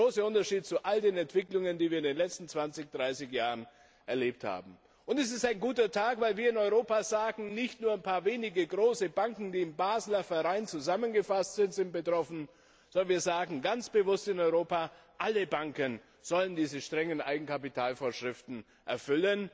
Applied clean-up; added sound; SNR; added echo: none; none; none; none.